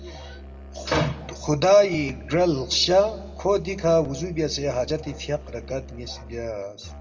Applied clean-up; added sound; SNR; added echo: none; Musical instrument; 16 dB; reverberation time 0.7 s.